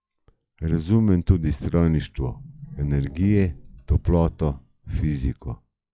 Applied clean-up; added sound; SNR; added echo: classical method log-MMSE.